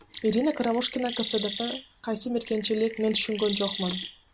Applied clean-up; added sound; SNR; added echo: none; Chirp, tweet; 10 dB; none.